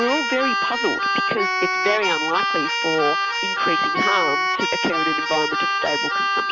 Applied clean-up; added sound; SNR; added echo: none; Keyboard (musical); -3 dB; none.